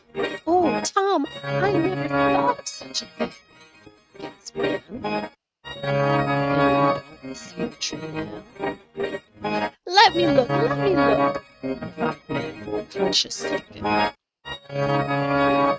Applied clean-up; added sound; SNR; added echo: neural mask model RNNoise.